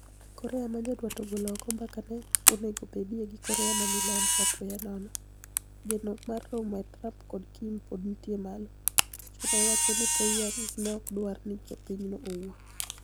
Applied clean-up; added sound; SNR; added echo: none; Camera; -3 dB; none.